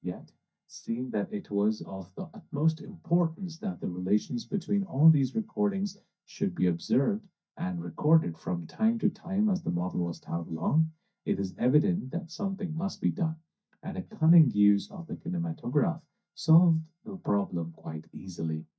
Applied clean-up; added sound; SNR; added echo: neural mask model DeepFilterNet 3.